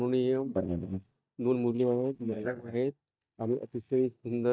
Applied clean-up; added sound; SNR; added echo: neural mask model DeepFilterNet 3.